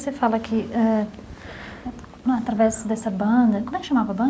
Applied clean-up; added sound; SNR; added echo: none; none; none; none.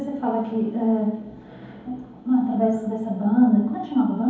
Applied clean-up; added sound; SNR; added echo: none; none; none; reverberation time 2.2 s.